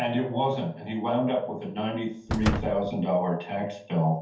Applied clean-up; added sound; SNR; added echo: none; Slam; 6 dB; reverberation time 0.5 s.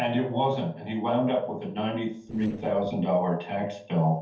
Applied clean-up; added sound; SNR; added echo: neural separator model SepFormer DNS4.